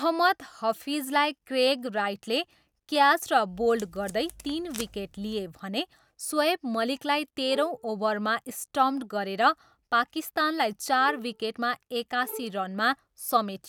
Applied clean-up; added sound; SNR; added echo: none; Bowed string instrument + Packing tape, duct tape; 19 dB; none.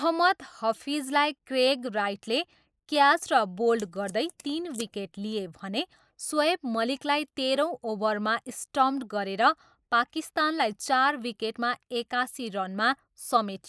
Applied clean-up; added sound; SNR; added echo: neural mask model Resemble Enhance denoiser.